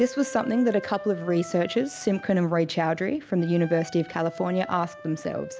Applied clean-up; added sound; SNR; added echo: none; Wind instrument, woodwind instrument; 16 dB; none.